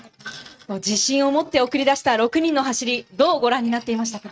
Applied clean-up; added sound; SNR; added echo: neural mask model RNNoise.